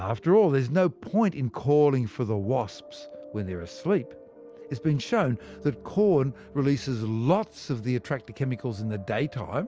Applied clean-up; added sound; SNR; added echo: none; none; none; none.